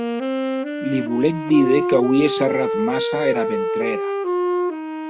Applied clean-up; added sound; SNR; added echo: none; Wind instrument, woodwind instrument; 1 dB; none.